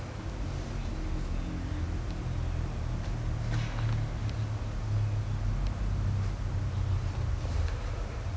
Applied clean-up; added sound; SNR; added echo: none; none; none; none.